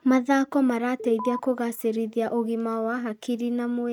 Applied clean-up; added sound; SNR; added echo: neural mask model RNNoise.